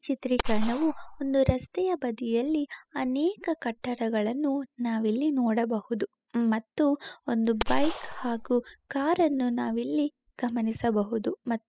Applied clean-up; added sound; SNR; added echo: classical method spectral subtraction.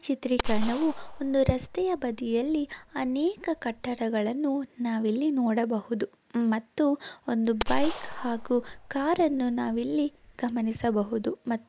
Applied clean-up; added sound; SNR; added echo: none; Gunshot, gunfire; 7 dB; none.